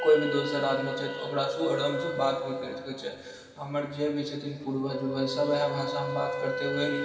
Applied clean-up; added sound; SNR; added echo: none; Wind instrument, woodwind instrument; 6 dB; reverberation time 2.2 s.